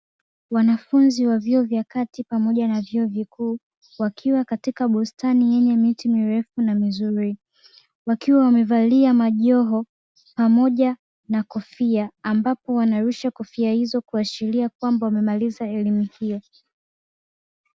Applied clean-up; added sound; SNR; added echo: none; none; none; none.